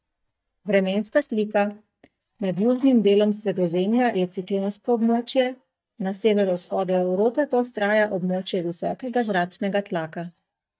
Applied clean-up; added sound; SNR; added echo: neural mask model DeepFilterNet 3.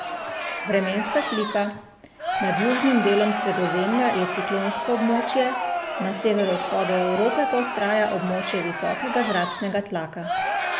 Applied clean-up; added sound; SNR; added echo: none; Crowd; 3 dB; none.